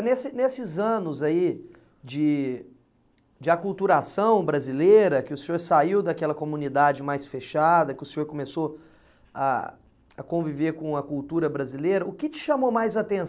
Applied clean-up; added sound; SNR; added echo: none; none; none; none.